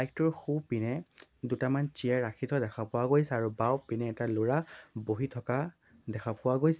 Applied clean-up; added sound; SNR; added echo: none; none; none; none.